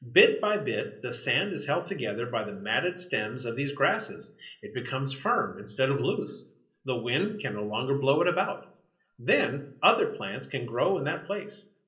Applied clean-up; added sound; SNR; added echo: none; none; none; reverberation time 0.5 s.